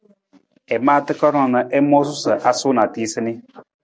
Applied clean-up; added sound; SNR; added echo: none; none; none; none.